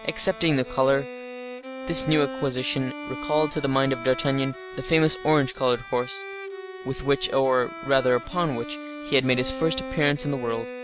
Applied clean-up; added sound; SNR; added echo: none; Bowed string instrument; 11 dB; none.